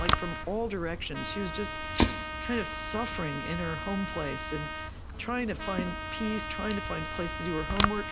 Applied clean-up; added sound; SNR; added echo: none; Fire + Trumpet; -1 dB; none.